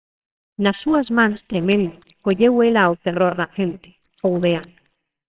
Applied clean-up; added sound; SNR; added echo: neural separator model SepFormer WHAMR!.